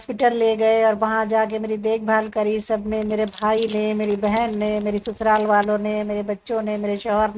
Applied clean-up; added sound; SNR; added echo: neural mask model RNNoise.